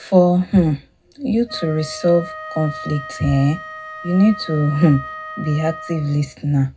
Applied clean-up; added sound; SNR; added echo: none; Wind instrument, woodwind instrument; 15 dB; reverberation time 0.3 s.